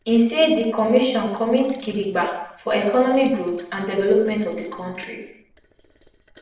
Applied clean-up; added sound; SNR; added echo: neural separator model SepFormer DNS4.